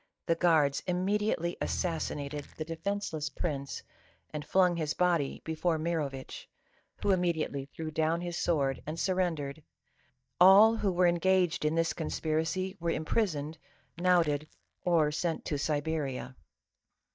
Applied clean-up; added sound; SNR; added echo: neural mask model DeepFilterNet 3.